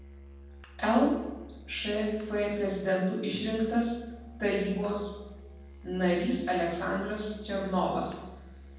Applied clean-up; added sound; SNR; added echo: none; Musical instrument; 17 dB; reverberation time 1.2 s.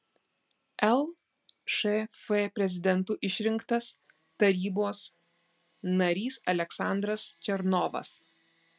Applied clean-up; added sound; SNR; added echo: none; none; none; none.